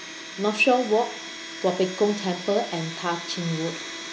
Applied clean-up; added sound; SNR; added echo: none; Domestic sounds, home sounds; 11 dB; none.